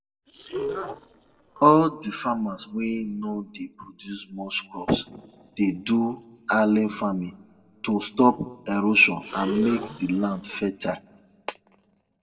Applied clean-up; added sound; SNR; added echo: neural separator model SepFormer DNS4.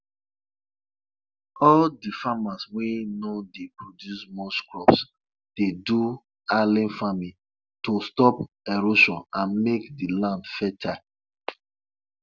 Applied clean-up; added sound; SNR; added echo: none; none; none; none.